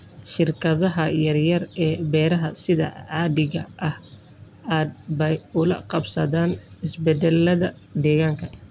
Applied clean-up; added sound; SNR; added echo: none; none; none; none.